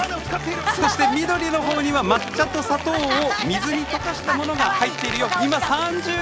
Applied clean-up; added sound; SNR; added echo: none; none; none; none.